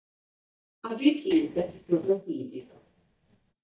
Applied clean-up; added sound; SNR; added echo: neural mask model DeepFilterNet 3.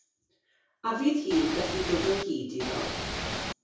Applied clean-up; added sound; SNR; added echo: none; Ocean / Boat, Water vehicle; 2 dB; reverberation time 0.6 s.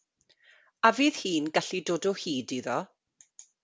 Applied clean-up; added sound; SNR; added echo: none; none; none; none.